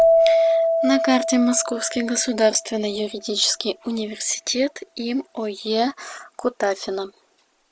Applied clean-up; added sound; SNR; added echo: none; Keyboard (musical); 1 dB; none.